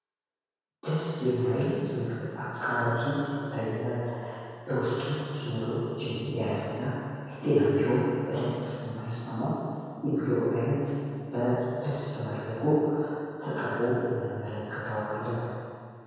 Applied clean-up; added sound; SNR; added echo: none; none; none; reverberation time 2.2 s.